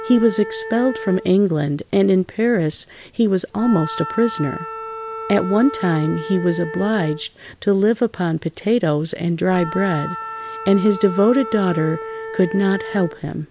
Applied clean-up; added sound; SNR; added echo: none; Wind instrument, woodwind instrument; 12 dB; none.